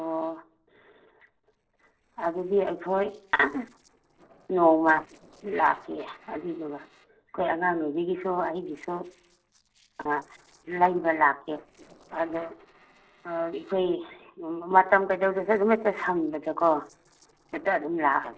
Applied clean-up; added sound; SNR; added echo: neural separator model SepFormer DNS4.